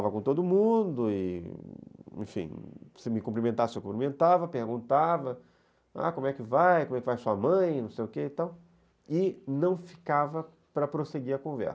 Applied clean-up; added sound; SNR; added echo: none; none; none; none.